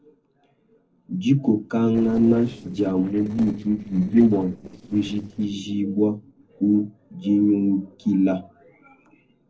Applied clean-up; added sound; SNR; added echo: neural separator model SepFormer DNS4.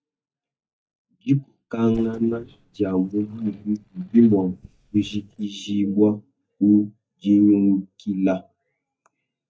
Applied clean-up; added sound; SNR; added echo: neural mask model DeepFilterNet 3.